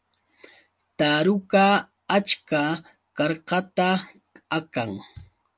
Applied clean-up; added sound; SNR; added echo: none; none; none; none.